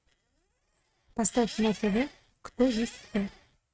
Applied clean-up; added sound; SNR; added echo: neural mask model RNNoise.